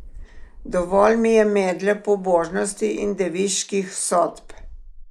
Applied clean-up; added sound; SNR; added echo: neural mask model Resemble Enhance denoiser.